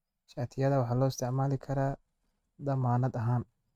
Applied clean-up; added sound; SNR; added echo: neural mask model RNNoise.